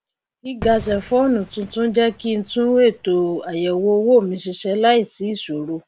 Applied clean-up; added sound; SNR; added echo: none; Fireworks; 19 dB; none.